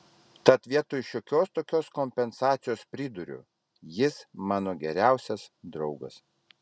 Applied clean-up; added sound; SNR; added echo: none; none; none; none.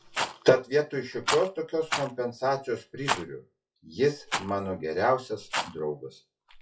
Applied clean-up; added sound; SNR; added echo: classical method WPE with log-MMSE.